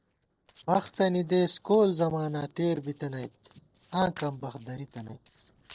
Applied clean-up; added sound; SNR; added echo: neural separator model SepFormer DNS4.